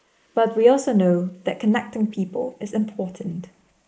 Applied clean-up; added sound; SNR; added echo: neural mask model Resemble Enhance denoiser.